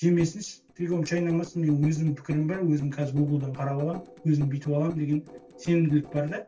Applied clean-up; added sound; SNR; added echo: neural separator model SepFormer DNS4.